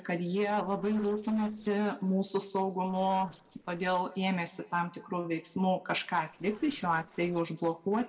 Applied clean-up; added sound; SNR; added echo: neural separator model SepFormer DNS4.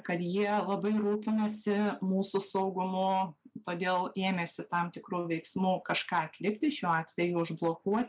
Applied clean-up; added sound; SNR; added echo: none; none; none; none.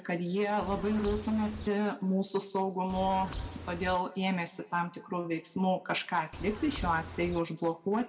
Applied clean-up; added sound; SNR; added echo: none; Bird; 9 dB; reverberation time 1.1 s.